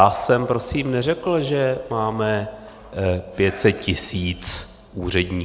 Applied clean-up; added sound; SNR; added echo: none; none; none; none.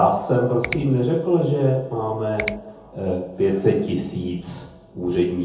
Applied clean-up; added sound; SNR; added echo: none; Finger snapping; 14 dB; reverberation time 0.7 s.